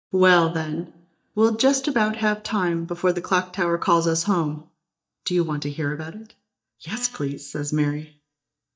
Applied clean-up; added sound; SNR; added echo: neural mask model DeepFilterNet 3.